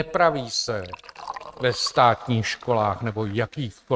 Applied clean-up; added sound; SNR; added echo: neural mask model RNNoise.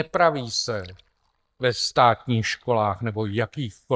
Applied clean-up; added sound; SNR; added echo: neural mask model DeepFilterNet 3.